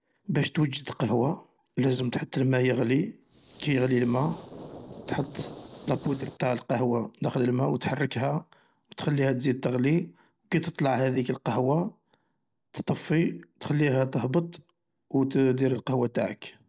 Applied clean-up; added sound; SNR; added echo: neural separator model SepFormer DNS4.